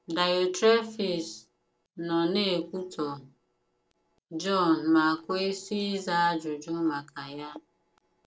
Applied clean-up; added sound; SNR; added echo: neural separator model SepFormer DNS4.